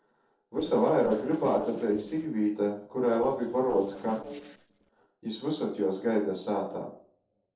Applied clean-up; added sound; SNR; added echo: neural separator model SepFormer DNS4.